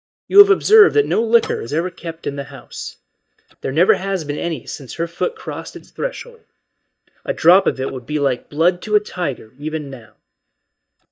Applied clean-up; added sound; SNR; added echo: neural mask model DeepFilterNet 3.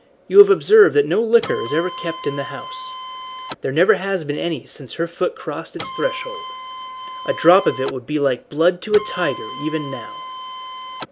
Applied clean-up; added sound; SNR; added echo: none; Printer; 10 dB; none.